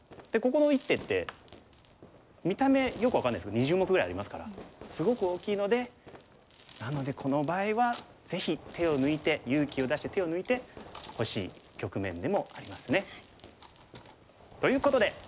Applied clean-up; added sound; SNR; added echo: none; Fireworks; 19 dB; none.